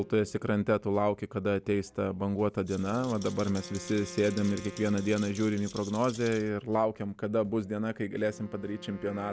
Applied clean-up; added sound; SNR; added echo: none; Rattle + Wind instrument, woodwind instrument; 18 dB; none.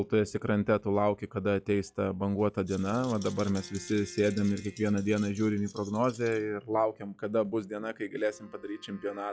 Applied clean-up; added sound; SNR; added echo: classical method log-MMSE.